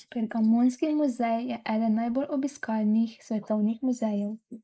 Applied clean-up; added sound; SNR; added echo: neural mask model Resemble Enhance denoiser.